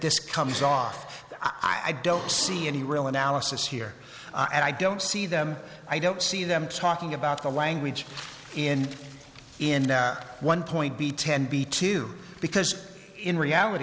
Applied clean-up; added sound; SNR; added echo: none; none; none; none.